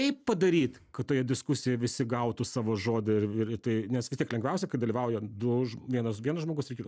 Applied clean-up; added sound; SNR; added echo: none; none; none; none.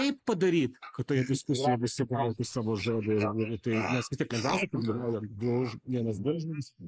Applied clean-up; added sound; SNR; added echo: neural mask model Resemble Enhance denoiser.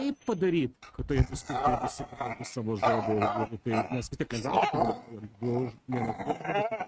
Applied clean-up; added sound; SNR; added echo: neural mask model RNNoise.